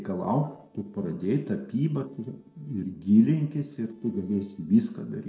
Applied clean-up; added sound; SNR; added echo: neural separator model SepFormer DNS4.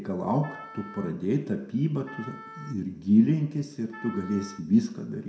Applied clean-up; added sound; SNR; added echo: none; Wind instrument, woodwind instrument; 19 dB; reverberation time 0.6 s.